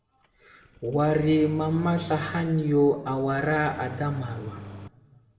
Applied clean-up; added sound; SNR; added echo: none; Engine starting; 17 dB; reverberation time 1.5 s.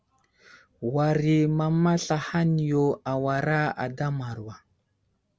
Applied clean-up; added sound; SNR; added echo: none; none; none; none.